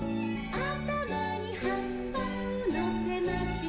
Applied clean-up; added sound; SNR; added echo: none; Engine; 14 dB; reverberation time 0.5 s.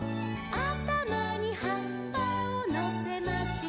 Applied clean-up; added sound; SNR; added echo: none; none; none; none.